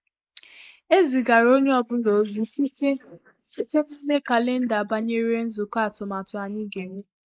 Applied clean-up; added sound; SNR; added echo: neural mask model Resemble Enhance denoiser.